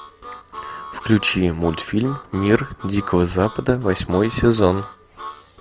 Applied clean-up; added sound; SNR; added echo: none; Harmonica; 16 dB; none.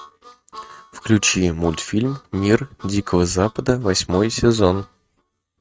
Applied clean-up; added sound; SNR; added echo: neural mask model RNNoise.